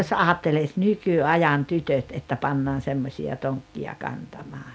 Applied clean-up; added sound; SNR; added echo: none; none; none; none.